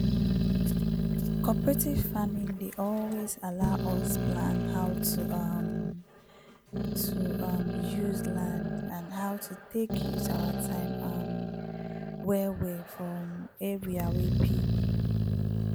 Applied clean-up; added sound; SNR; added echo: none; Growling; -4 dB; none.